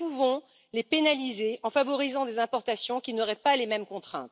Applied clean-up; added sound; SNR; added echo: none; none; none; none.